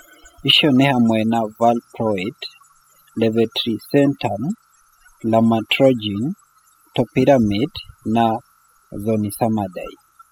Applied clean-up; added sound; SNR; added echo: classical method spectral subtraction.